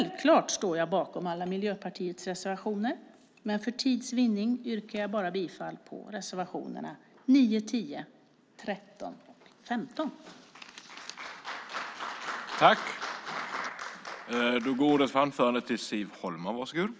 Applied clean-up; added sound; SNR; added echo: none; none; none; none.